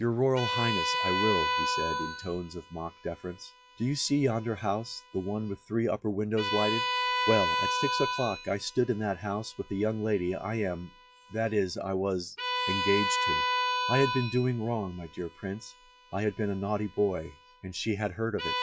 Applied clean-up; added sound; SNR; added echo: classical method log-MMSE.